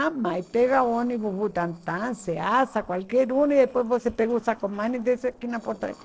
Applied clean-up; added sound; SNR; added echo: neural separator model SepFormer DNS4.